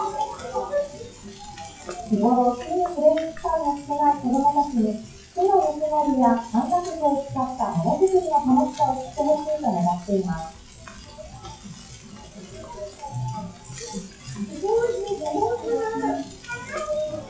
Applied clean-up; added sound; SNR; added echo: classical method WPE with log-MMSE.